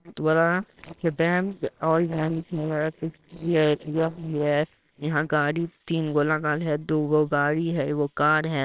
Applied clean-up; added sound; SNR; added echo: neural separator model SepFormer WHAMR!.